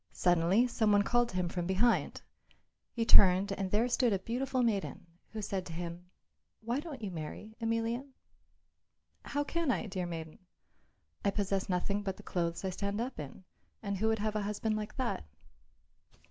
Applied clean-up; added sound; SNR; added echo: none; none; none; none.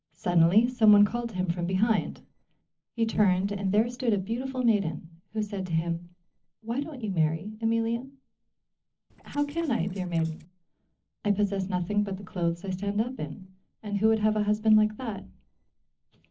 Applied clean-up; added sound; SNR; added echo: neural separator model SepFormer DNS4.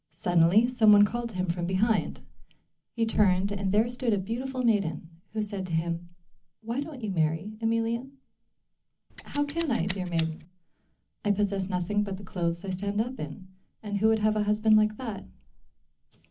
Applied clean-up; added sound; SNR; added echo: none; Scissors; 7 dB; reverberation time 0.4 s.